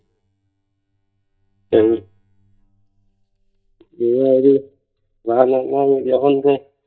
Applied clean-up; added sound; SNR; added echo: neural mask model DeepFilterNet 3.